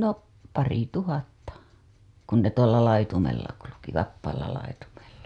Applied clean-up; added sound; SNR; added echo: none; none; none; none.